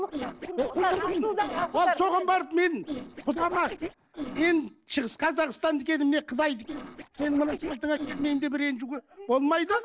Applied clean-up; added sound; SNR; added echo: neural separator model SepFormer DNS4.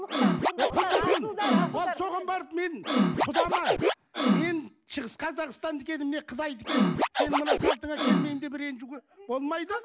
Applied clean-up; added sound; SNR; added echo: none; Scratching (performance technique); -4 dB; none.